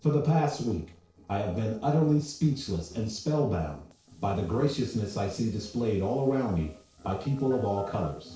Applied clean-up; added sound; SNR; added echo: neural separator model SepFormer DNS4.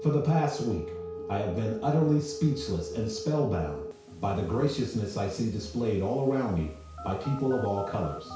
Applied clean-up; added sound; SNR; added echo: none; Telephone; 12 dB; reverberation time 0.6 s.